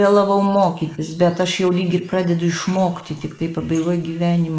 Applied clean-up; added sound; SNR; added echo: neural mask model Resemble Enhance denoiser.